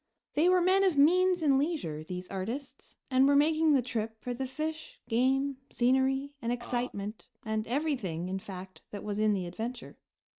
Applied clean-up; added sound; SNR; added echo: neural mask model RNNoise.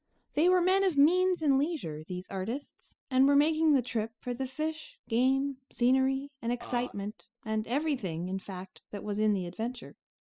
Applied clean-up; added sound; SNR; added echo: classical method spectral subtraction.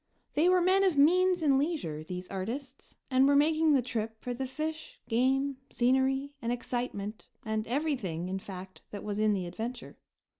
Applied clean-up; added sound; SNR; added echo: none; none; none; none.